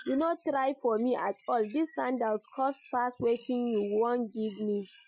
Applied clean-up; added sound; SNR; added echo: classical method Wiener filter.